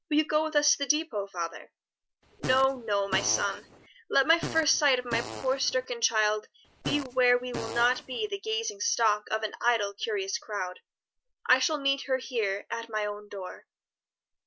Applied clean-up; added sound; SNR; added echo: none; Fart; 10 dB; none.